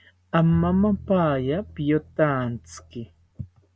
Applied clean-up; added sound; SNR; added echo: none; Bowed string instrument; 16 dB; none.